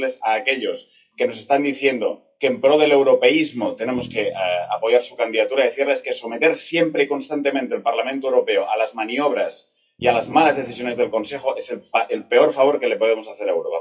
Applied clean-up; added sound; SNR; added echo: classical method WPE with log-MMSE.